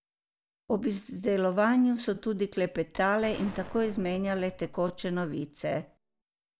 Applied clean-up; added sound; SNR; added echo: none; Gunshot, gunfire; 16 dB; none.